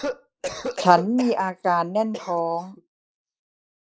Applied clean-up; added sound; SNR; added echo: neural mask model Resemble Enhance denoiser.